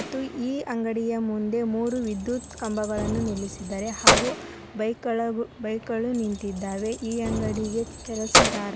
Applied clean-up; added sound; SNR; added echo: none; Keys jangling; 1 dB; none.